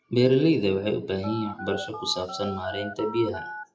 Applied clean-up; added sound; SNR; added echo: classical method WPE with log-MMSE.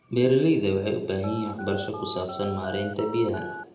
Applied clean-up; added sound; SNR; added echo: none; Telephone; 12 dB; reverberation time 0.8 s.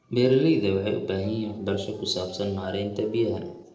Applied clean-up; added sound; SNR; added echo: neural separator model SepFormer DNS4.